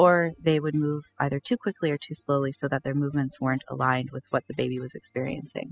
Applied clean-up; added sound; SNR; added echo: classical method spectral subtraction.